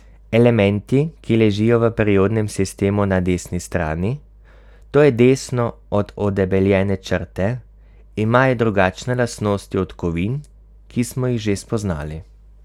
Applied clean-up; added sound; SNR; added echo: none; none; none; none.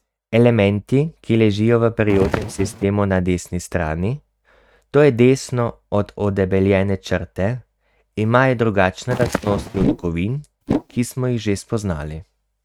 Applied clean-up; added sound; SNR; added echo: neural mask model RNNoise.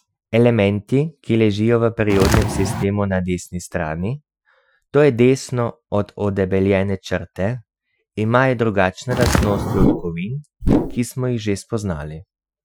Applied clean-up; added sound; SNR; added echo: classical method Wiener filter.